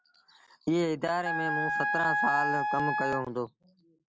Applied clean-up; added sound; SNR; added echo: none; Wind instrument, woodwind instrument; -3 dB; none.